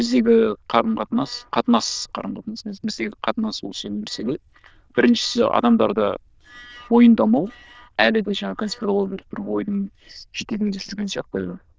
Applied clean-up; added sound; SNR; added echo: neural diffusion model UNIVERSE++.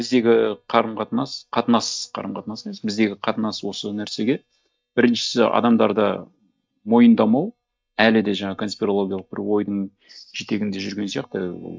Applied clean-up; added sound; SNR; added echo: neural mask model DeepFilterNet 3.